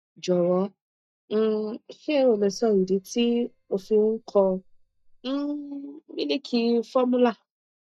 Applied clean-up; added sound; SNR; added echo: neural mask model DeepFilterNet 3.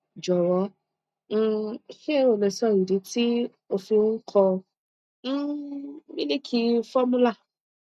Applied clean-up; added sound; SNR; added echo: none; none; none; none.